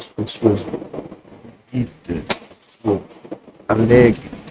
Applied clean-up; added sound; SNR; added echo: neural mask model RNNoise.